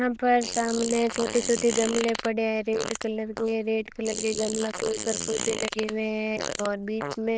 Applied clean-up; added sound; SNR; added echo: neural diffusion model UNIVERSE++.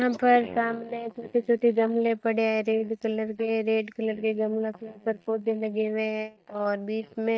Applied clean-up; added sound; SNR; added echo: neural mask model DeepFilterNet 3.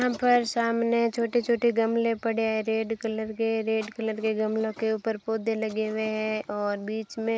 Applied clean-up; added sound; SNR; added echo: none; none; none; none.